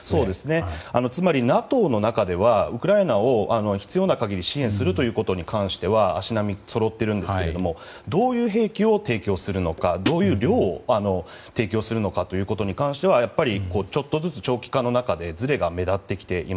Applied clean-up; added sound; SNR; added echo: none; Hi-hat; 3 dB; none.